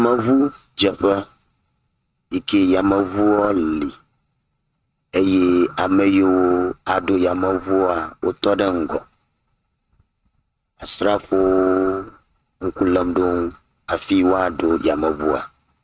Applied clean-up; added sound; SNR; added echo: neural mask model RNNoise.